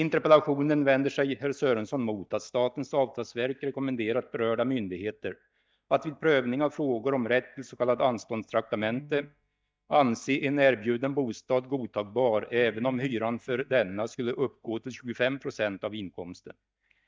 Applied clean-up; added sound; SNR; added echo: neural mask model DeepFilterNet 3.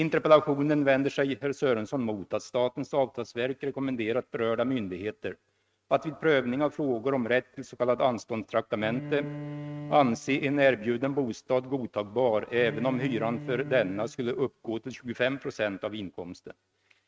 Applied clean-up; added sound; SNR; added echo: neural mask model RNNoise.